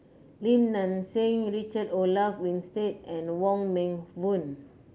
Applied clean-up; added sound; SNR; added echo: none; none; none; none.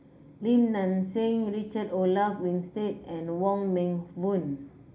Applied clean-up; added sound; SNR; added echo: none; none; none; reverberation time 0.4 s.